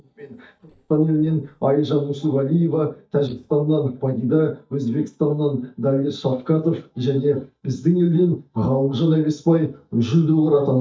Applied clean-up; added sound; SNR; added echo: neural mask model DeepFilterNet 3.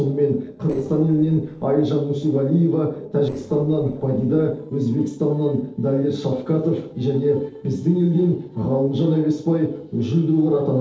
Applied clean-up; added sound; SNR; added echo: neural separator model SepFormer DNS4.